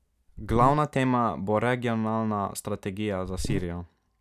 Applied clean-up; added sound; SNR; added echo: none; Buzz; 4 dB; none.